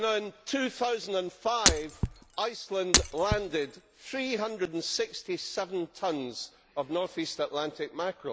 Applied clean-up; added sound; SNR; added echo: none; Shatter; -2 dB; none.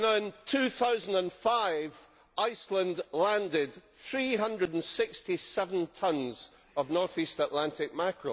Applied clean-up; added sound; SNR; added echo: none; none; none; none.